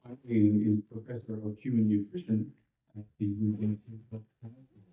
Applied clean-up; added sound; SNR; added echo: neural mask model DeepFilterNet 3.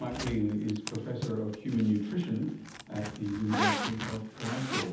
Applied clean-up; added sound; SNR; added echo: none; Zipper (clothing); 5 dB; reverberation time 0.8 s.